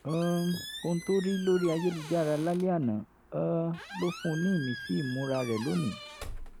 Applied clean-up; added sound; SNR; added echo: none; Squeak; 13 dB; none.